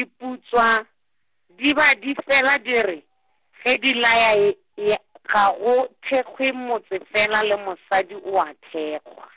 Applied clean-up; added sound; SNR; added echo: none; none; none; none.